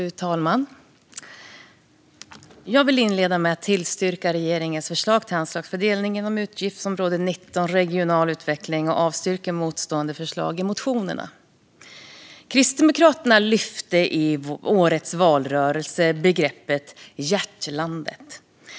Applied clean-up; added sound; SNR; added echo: none; none; none; none.